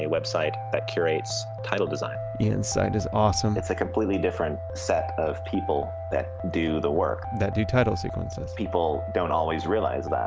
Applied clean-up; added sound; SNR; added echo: none; none; none; none.